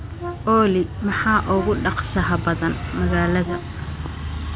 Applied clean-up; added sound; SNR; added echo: none; Brass instrument; 16 dB; none.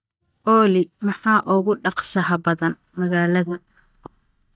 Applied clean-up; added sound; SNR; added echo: neural mask model DeepFilterNet 3.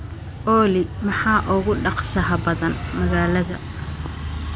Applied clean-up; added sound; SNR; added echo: none; none; none; none.